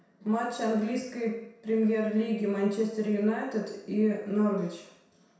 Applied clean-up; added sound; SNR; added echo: none; none; none; reverberation time 0.7 s.